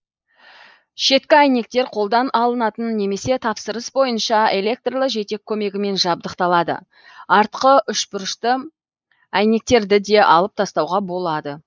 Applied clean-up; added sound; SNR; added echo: neural mask model Resemble Enhance denoiser.